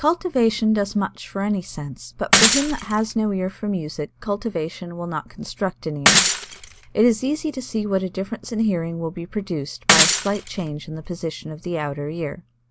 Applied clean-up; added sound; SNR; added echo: none; Shatter / Crushing; -3 dB; none.